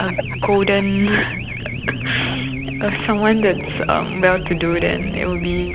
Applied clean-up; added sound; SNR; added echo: none; Race car, auto racing / Alarm; 6 dB; none.